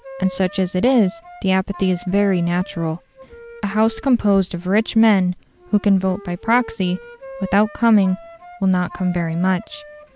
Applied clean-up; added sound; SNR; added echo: none; Wind instrument, woodwind instrument; 20 dB; none.